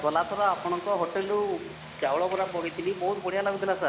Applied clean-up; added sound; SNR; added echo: none; Vehicle; 15 dB; none.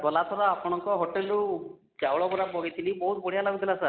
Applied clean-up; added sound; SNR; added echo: none; none; none; none.